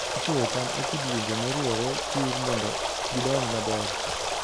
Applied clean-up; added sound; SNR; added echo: none; Stream; -2 dB; none.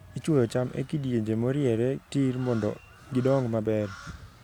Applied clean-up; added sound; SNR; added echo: none; none; none; none.